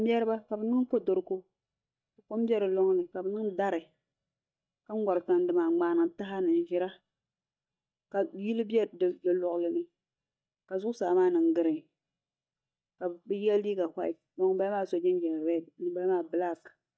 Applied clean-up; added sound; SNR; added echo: neural mask model DeepFilterNet 3.